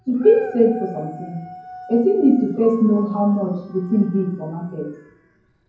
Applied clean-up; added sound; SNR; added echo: none; Dog; 19 dB; reverberation time 0.9 s.